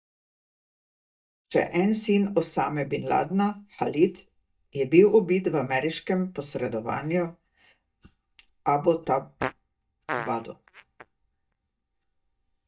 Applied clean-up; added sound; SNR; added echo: neural mask model DeepFilterNet 3.